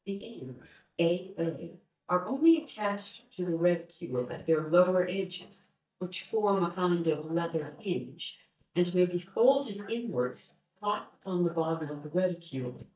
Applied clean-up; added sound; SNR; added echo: neural mask model DeepFilterNet 3.